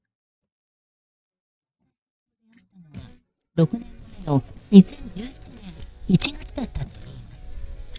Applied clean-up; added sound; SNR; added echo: neural mask model DeepFilterNet 3.